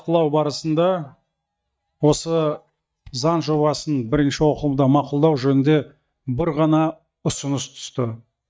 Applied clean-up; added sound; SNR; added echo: neural mask model DeepFilterNet 3.